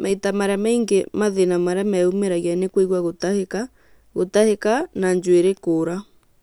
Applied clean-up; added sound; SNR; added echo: none; none; none; none.